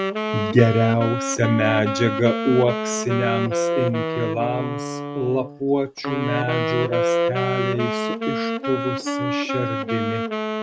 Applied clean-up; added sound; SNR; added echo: none; Wind instrument, woodwind instrument; 2 dB; none.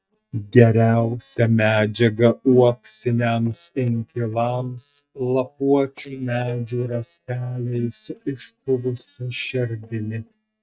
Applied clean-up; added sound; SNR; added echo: neural mask model DeepFilterNet 3.